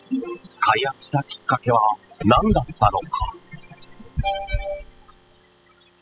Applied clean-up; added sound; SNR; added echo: classical method spectral subtraction.